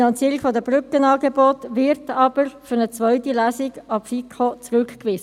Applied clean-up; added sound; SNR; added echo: none; none; none; none.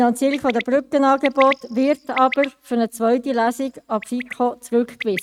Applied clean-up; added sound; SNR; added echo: neural mask model RNNoise.